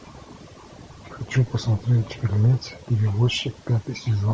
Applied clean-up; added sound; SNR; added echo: none; none; none; none.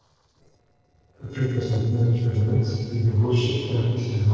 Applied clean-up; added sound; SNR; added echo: neural separator model SepFormer DNS4.